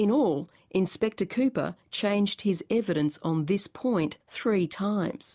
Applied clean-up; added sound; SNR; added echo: none; none; none; none.